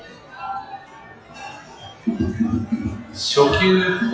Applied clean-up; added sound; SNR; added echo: classical method WPE with log-MMSE.